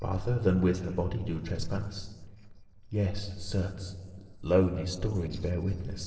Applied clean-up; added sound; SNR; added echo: neural separator model SepFormer DNS4.